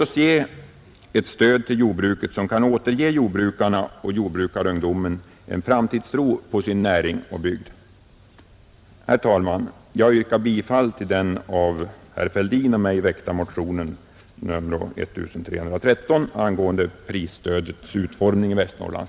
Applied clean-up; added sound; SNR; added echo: none; none; none; none.